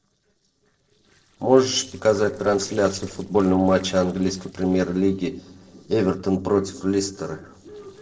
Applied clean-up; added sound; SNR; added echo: neural separator model SepFormer DNS4.